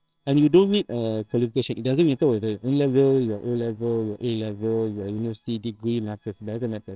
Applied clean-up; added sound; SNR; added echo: neural separator model SepFormer WHAMR!.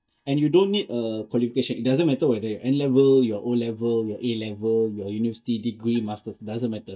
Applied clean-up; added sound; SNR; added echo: neural mask model DeepFilterNet 3.